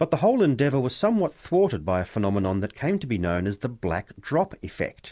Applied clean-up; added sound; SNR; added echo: none; none; none; none.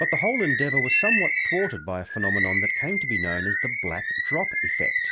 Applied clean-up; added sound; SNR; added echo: none; Bird; -4 dB; none.